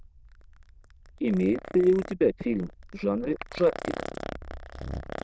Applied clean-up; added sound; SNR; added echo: neural diffusion model UNIVERSE++.